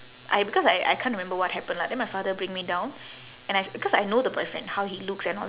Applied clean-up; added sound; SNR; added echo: none; none; none; none.